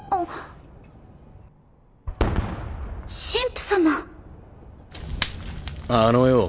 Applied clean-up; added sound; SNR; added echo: none; Fireworks; 8 dB; none.